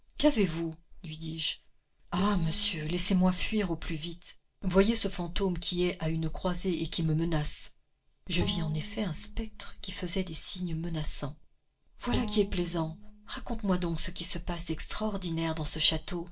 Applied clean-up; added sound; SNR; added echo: neural separator model SepFormer DNS4.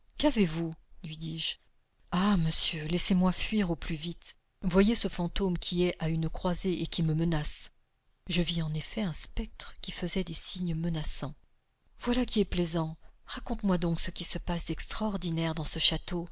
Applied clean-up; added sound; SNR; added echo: none; none; none; none.